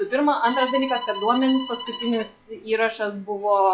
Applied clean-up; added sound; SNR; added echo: classical method log-MMSE.